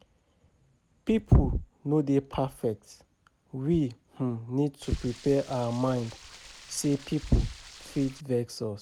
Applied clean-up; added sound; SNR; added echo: none; Stream; 19 dB; none.